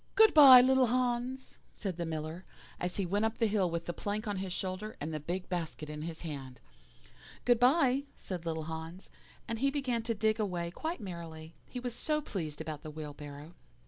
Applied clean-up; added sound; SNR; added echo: none; none; none; none.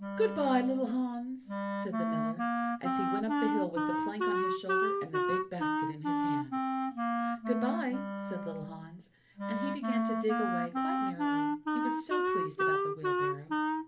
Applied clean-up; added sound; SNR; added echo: none; Wind instrument, woodwind instrument; -4 dB; reverberation time 0.3 s.